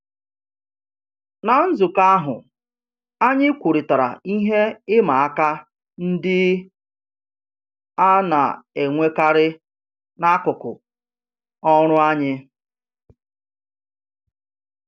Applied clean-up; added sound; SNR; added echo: none; none; none; none.